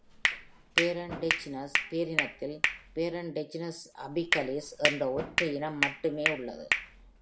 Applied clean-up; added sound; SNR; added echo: none; Hands; -1 dB; none.